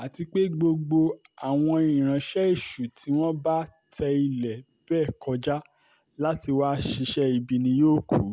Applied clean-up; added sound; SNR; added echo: none; none; none; none.